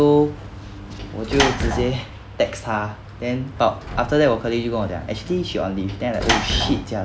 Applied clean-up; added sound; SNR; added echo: none; Sliding door / Slam; 6 dB; none.